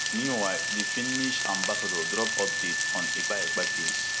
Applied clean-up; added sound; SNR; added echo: none; Frying (food) + Wind instrument, woodwind instrument; -4 dB; none.